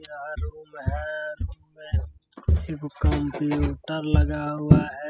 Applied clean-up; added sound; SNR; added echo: classical method spectral subtraction.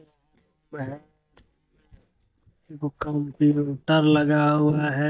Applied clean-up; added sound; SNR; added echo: neural mask model DeepFilterNet 3.